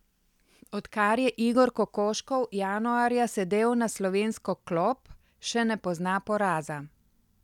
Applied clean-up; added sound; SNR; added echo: none; none; none; none.